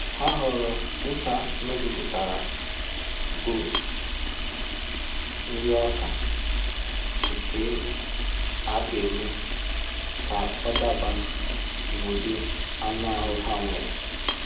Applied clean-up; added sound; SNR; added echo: none; Camera; -4 dB; reverberation time 0.6 s.